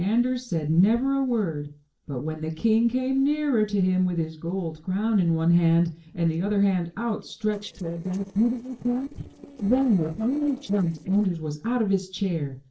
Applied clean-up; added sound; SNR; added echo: neural separator model SepFormer DNS4.